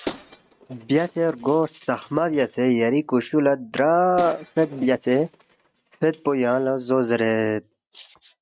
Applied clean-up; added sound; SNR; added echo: neural mask model RNNoise.